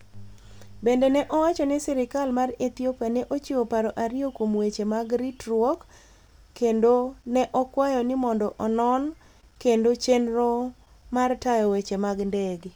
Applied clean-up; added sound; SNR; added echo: none; none; none; none.